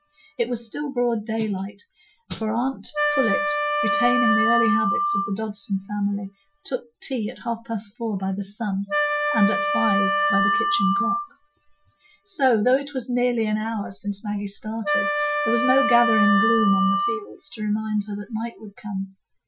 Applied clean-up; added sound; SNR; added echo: classical method Wiener filter.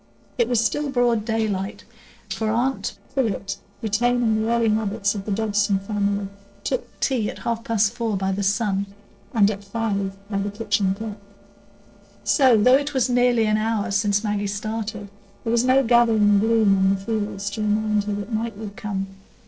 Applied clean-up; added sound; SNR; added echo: neural separator model SepFormer DNS4.